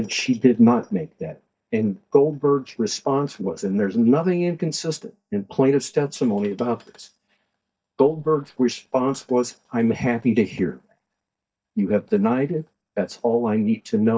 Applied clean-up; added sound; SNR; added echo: neural mask model DeepFilterNet 3.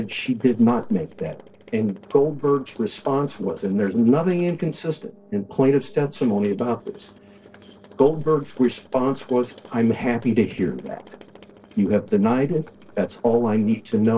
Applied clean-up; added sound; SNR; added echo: neural separator model SepFormer DNS4.